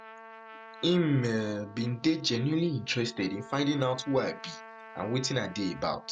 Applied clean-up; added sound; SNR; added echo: none; Trumpet; 18 dB; none.